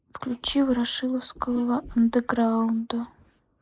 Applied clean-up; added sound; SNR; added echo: neural mask model Resemble Enhance denoiser.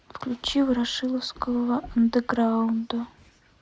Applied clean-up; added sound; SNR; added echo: none; none; none; none.